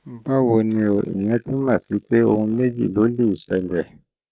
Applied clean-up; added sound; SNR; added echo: neural mask model Resemble Enhance denoiser.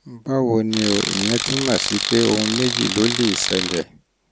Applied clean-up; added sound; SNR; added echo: none; Tools; 3 dB; none.